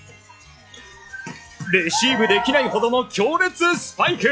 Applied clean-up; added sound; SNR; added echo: classical method log-MMSE.